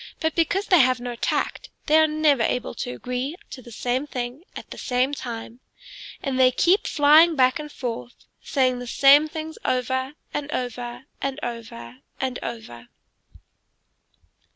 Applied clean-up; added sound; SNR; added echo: none; none; none; none.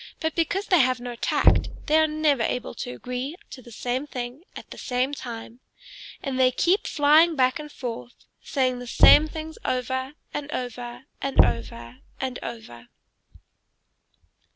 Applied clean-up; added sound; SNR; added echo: none; Knock; -2 dB; none.